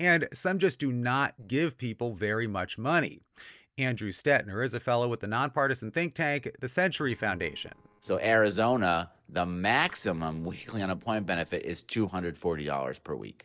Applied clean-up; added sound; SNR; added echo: neural separator model SepFormer DNS4.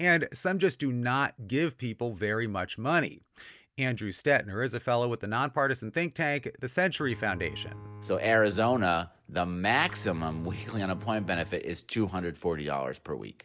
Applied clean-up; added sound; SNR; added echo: none; Bowed string instrument; 15 dB; none.